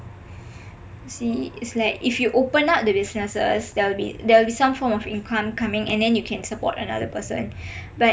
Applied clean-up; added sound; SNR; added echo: none; none; none; none.